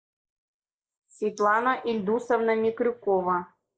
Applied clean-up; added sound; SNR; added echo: neural mask model Resemble Enhance denoiser.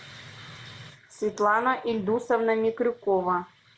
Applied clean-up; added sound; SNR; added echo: none; none; none; none.